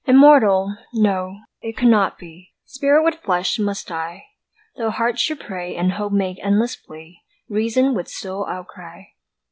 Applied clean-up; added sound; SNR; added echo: none; none; none; none.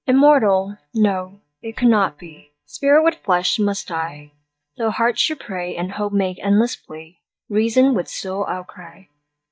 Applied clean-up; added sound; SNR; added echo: neural mask model DeepFilterNet 3.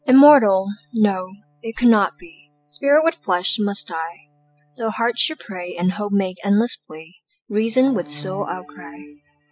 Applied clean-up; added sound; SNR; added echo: classical method spectral subtraction.